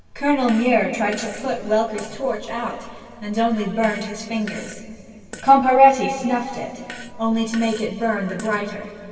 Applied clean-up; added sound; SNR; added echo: none; Fart; 20 dB; reverberation time 2.5 s.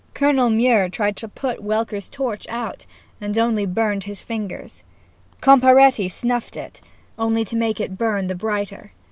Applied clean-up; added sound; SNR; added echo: none; none; none; none.